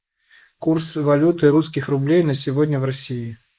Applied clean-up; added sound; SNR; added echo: neural mask model Resemble Enhance denoiser.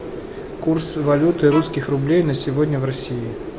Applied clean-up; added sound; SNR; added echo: none; Bowed string instrument; 16 dB; none.